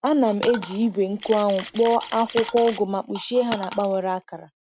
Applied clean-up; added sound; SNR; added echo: none; Camera + Coin (dropping); 14 dB; none.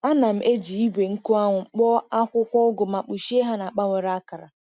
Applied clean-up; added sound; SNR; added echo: none; none; none; none.